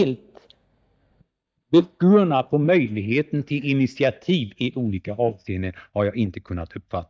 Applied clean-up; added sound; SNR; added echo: neural mask model DeepFilterNet 3.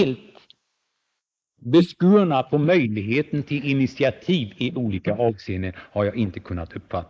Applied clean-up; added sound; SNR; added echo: neural mask model Resemble Enhance denoiser.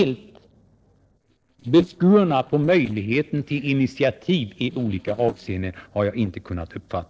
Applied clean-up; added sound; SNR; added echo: neural separator model SepFormer DNS4.